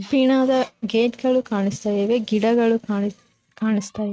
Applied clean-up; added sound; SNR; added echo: neural mask model RNNoise.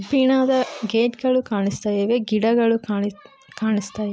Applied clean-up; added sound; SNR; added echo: none; none; none; none.